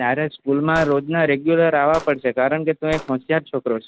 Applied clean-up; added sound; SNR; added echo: none; Gunshot, gunfire; 19 dB; none.